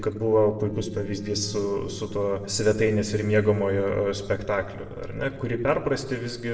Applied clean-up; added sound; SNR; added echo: neural separator model SepFormer DNS4.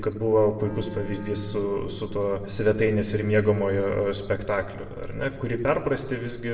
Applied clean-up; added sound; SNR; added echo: none; Wind instrument, woodwind instrument; 19 dB; reverberation time 1.4 s.